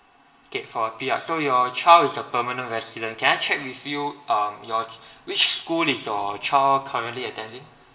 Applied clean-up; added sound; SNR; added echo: none; none; none; reverberation time 2.3 s.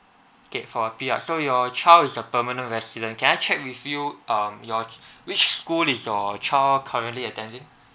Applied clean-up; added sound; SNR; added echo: none; none; none; none.